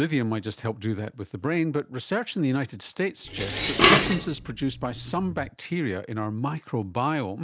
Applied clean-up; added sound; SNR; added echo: none; Dishes, pots, and pans; -3 dB; none.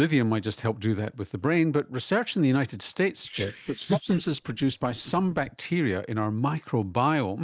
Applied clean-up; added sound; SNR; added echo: neural mask model Resemble Enhance denoiser.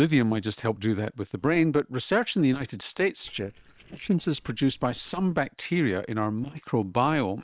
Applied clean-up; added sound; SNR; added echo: neural separator model SepFormer WHAM!.